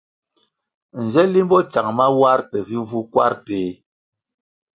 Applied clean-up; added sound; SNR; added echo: none; none; none; none.